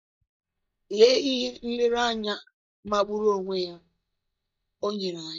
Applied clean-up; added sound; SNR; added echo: neural mask model DeepFilterNet 3.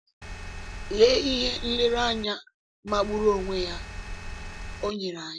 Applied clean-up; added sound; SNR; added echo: none; Engine; 9 dB; none.